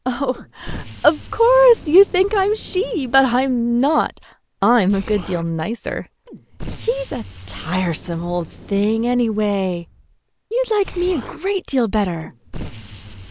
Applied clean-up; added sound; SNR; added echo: none; Explosion; 16 dB; none.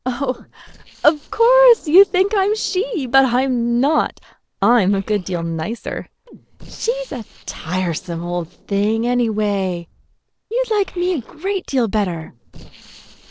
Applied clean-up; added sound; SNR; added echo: neural separator model SepFormer DNS4.